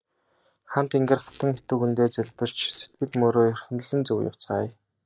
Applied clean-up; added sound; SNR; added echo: neural mask model DeepFilterNet 3.